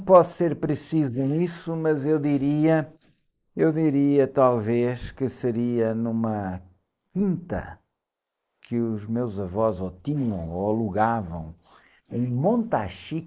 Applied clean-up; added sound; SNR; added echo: neural mask model Resemble Enhance denoiser.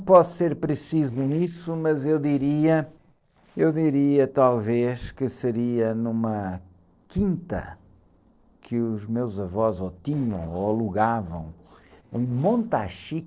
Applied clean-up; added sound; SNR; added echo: neural separator model SepFormer DNS4.